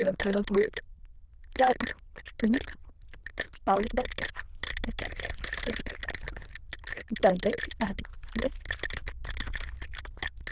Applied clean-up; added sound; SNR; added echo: neural diffusion model UNIVERSE++.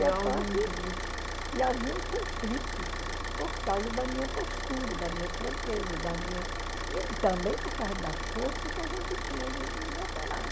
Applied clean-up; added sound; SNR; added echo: none; Idling / Car; 0 dB; none.